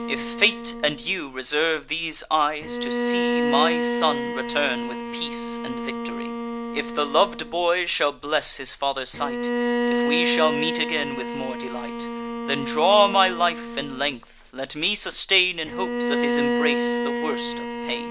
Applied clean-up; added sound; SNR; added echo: none; Bowed string instrument; 3 dB; none.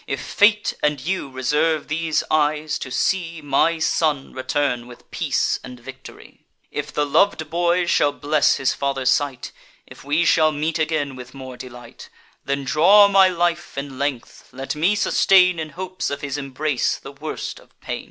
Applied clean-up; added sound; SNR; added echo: none; none; none; none.